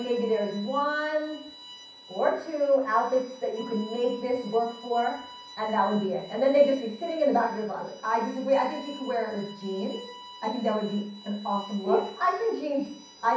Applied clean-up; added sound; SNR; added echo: none; Bowed string instrument; 19 dB; reverberation time 0.6 s.